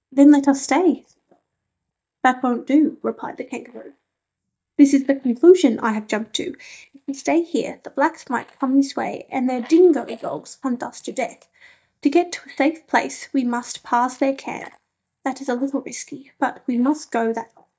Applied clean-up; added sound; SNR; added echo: neural mask model DeepFilterNet 3.